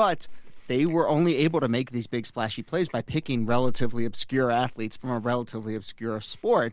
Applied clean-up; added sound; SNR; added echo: none; Chewing, mastication; 6 dB; none.